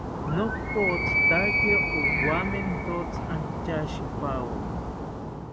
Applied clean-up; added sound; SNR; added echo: none; Animal; -4 dB; none.